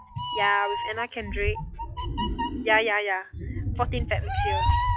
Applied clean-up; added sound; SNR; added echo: classical method log-MMSE.